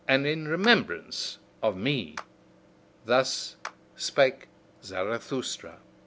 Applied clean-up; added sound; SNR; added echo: none; Clapping; 19 dB; none.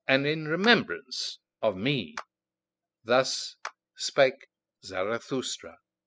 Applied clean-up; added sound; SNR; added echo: classical method spectral subtraction.